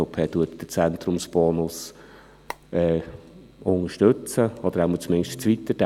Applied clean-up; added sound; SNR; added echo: none; Telephone; 15 dB; none.